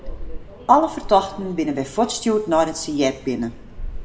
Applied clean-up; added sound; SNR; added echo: none; Subway, metro, underground; 12 dB; reverberation time 0.6 s.